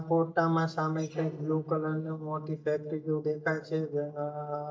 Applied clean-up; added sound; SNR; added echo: neural mask model DeepFilterNet 3.